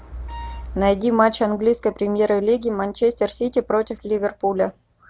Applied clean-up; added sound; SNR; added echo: none; Wind instrument, woodwind instrument; 20 dB; none.